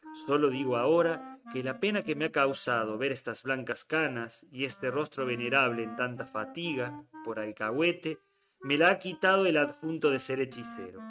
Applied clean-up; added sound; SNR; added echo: neural mask model RNNoise.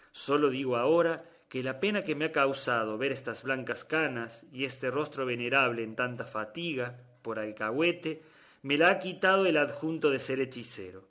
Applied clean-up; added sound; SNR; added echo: none; none; none; none.